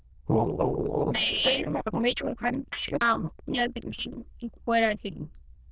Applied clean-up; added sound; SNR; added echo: neural diffusion model UNIVERSE++.